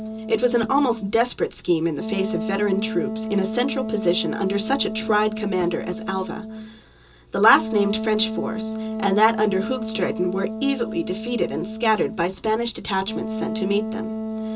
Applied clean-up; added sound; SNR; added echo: none; Wind instrument, woodwind instrument; 6 dB; reverberation time 0.2 s.